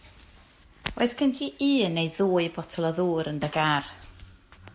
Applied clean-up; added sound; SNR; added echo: none; none; none; none.